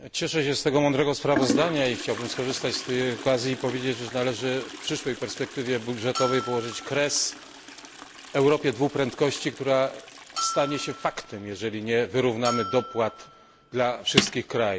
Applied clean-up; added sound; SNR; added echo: none; Bell + Toilet flush; 9 dB; none.